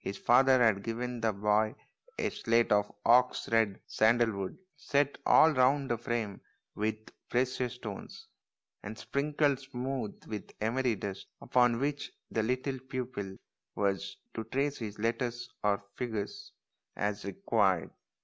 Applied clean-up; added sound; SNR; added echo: none; none; none; none.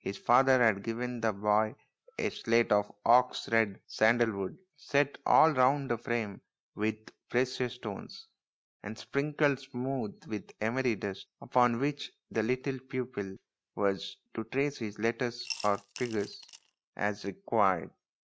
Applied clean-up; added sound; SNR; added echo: neural mask model RNNoise.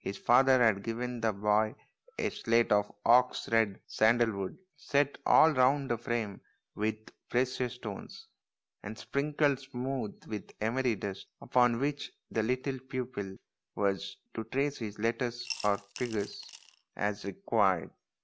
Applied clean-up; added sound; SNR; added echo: none; Coin (dropping) / Glass; 14 dB; none.